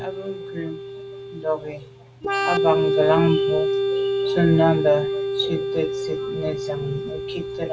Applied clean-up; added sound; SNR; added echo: none; Organ; 0 dB; none.